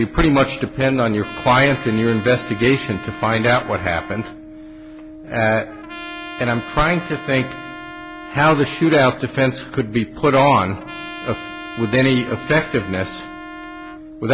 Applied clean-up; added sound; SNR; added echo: none; Brass instrument + Trumpet; 14 dB; none.